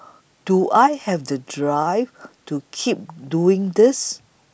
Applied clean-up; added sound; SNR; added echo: none; none; none; none.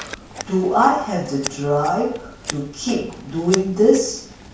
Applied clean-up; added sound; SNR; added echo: none; Scissors; 14 dB; reverberation time 0.5 s.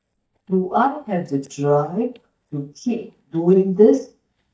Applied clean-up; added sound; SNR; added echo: neural mask model DeepFilterNet 3.